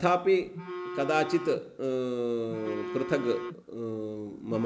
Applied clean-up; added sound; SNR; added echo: none; Telephone; 10 dB; none.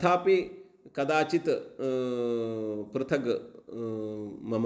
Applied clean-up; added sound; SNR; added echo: none; none; none; none.